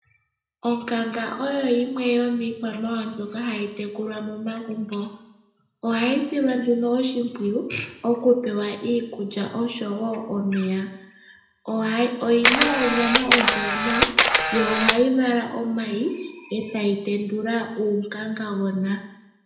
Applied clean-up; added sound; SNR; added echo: none; Camera; -4 dB; reverberation time 0.8 s.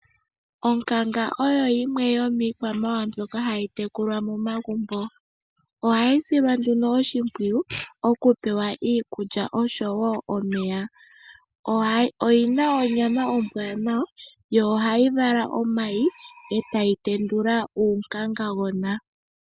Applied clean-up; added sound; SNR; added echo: none; none; none; none.